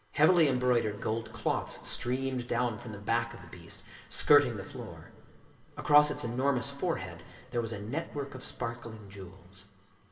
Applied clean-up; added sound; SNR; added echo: none; none; none; reverberation time 2.8 s.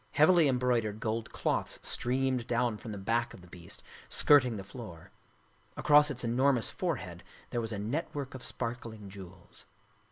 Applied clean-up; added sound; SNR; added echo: none; none; none; none.